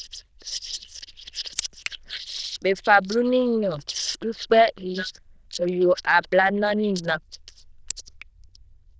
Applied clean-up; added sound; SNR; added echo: neural diffusion model UNIVERSE++.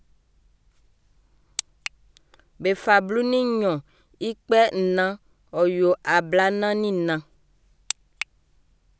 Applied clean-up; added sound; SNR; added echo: none; none; none; none.